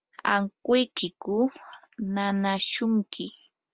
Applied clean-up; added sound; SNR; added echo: none; none; none; none.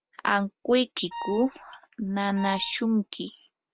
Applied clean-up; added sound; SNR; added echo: none; Wind instrument, woodwind instrument; 11 dB; none.